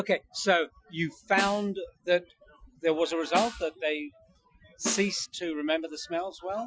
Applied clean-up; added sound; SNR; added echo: classical method Wiener filter.